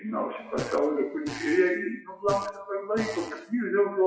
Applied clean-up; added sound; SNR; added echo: classical method WPE with log-MMSE.